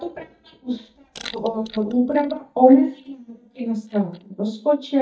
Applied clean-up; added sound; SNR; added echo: neural mask model DeepFilterNet 3.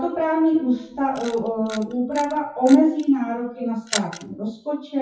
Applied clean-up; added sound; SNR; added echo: classical method WPE with log-MMSE.